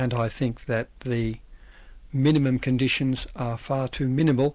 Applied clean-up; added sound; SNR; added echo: none; none; none; none.